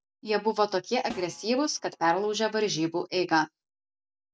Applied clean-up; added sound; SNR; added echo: none; Snare drum; 19 dB; none.